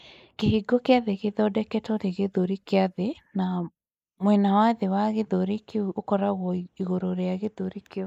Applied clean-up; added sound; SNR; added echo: neural mask model Resemble Enhance denoiser.